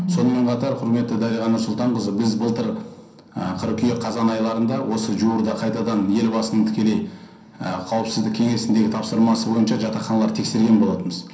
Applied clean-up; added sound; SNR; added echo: none; none; none; reverberation time 0.6 s.